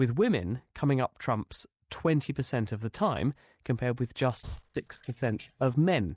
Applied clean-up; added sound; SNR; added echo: neural mask model DeepFilterNet 3.